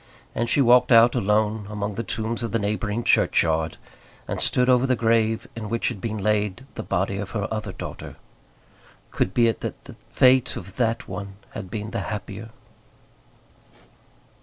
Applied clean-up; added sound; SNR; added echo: none; none; none; none.